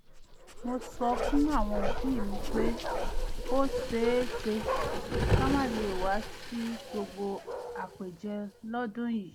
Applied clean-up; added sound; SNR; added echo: none; Bark; -1 dB; none.